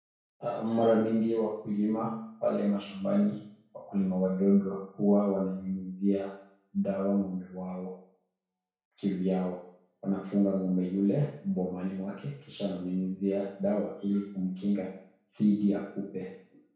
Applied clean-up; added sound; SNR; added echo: none; none; none; reverberation time 0.6 s.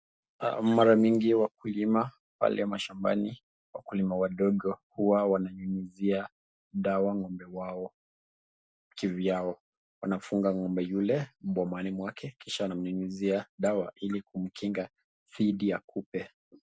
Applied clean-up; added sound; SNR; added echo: none; none; none; none.